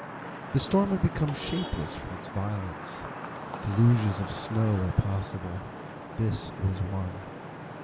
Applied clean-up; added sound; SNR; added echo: none; Traffic noise, roadway noise / Vehicle horn, car horn, honking; 9 dB; none.